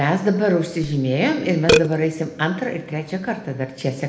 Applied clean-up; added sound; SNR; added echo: none; Burping, eructation; 6 dB; reverberation time 0.9 s.